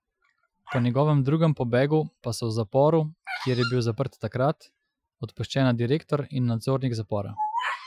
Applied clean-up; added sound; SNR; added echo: classical method Wiener filter.